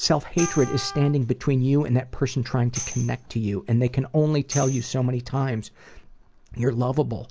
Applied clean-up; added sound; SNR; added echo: none; Wind instrument, woodwind instrument + Tambourine; 15 dB; none.